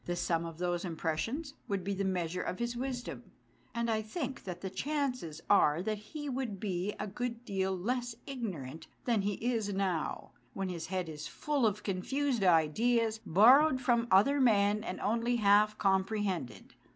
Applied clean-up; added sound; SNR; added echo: none; none; none; none.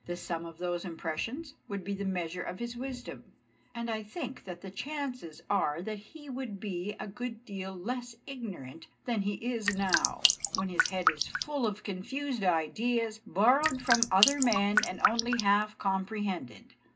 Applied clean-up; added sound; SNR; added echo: none; Drip; -2 dB; reverberation time 0.2 s.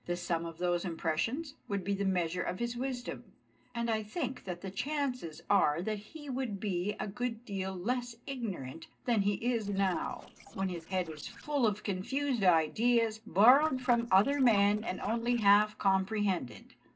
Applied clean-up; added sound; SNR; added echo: neural separator model SepFormer DNS4.